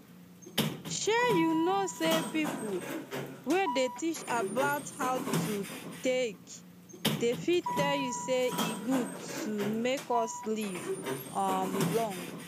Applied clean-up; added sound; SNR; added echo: none; Sliding door; 4 dB; none.